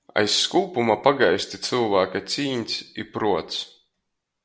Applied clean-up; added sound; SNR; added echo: none; none; none; none.